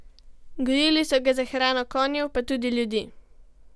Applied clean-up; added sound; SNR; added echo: none; none; none; none.